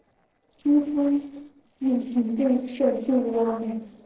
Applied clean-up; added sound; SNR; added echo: neural separator model SepFormer DNS4.